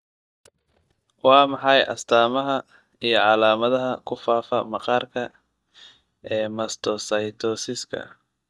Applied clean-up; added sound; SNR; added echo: neural mask model DeepFilterNet 3.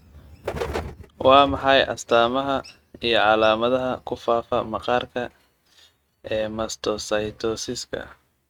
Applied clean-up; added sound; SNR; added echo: neural mask model RNNoise.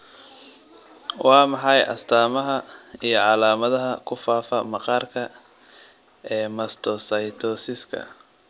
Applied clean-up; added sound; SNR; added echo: none; none; none; none.